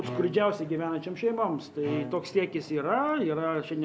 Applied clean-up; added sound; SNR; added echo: none; Bowed string instrument; 15 dB; none.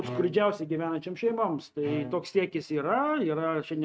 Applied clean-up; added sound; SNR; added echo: neural mask model RNNoise.